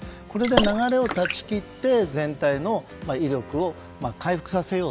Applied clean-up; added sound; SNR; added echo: none; Water / Splash, splatter; 4 dB; none.